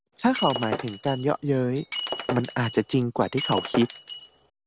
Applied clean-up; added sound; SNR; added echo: none; Shatter; 8 dB; none.